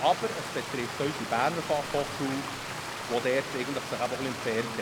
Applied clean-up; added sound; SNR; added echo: none; Stream; 5 dB; none.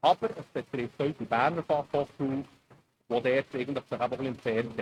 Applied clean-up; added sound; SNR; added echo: neural mask model RNNoise.